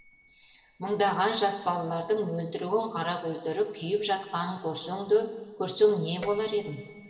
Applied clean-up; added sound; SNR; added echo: none; Bell; 14 dB; reverberation time 2.0 s.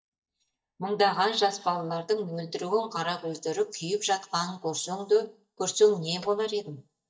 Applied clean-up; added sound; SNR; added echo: neural mask model DeepFilterNet 3.